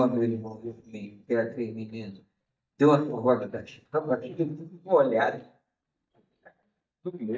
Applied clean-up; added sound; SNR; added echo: neural mask model DeepFilterNet 3.